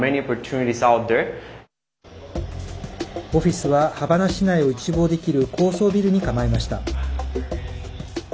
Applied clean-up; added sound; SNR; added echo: none; none; none; none.